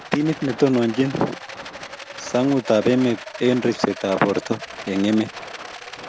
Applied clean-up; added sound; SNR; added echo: none; Rattle; 14 dB; none.